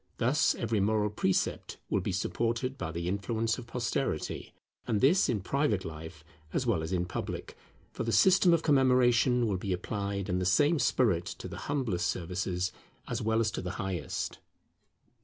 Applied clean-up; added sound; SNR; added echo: none; none; none; none.